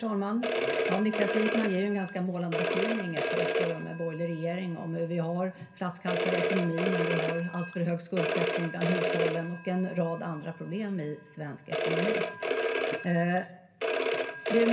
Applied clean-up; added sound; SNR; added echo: none; Telephone; -2 dB; reverberation time 0.2 s.